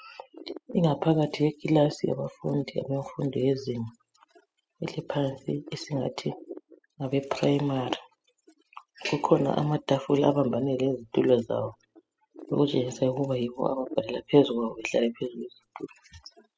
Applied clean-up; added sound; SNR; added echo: classical method spectral subtraction.